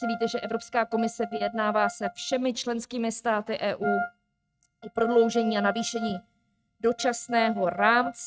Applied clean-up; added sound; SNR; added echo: neural mask model RNNoise.